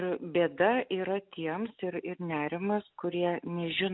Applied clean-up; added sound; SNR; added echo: none; none; none; none.